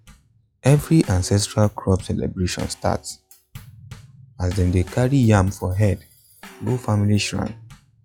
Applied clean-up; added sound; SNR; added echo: classical method log-MMSE.